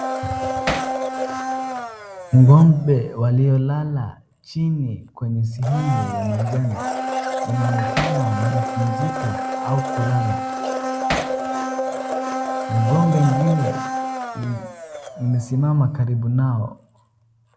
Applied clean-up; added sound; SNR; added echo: none; Hammer + Domestic sounds, home sounds; 6 dB; none.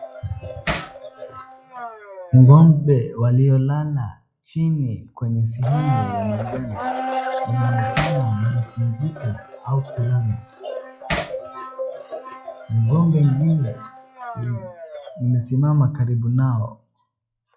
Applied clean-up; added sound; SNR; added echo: classical method log-MMSE.